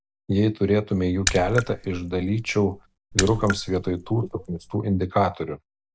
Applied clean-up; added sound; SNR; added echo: none; Raindrop / Splash, splatter; 8 dB; none.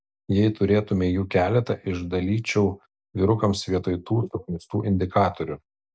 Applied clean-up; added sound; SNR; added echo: none; none; none; none.